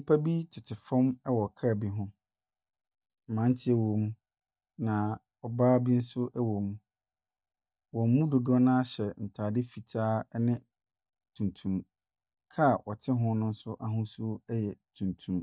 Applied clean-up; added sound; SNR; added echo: neural mask model DeepFilterNet 3.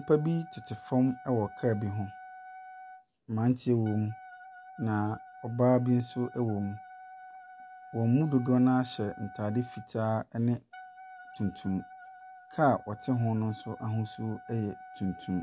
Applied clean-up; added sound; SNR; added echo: none; Wind instrument, woodwind instrument; 18 dB; none.